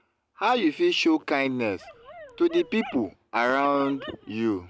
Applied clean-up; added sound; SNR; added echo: none; Dog; 18 dB; none.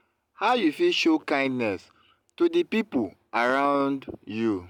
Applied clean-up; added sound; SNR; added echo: none; none; none; none.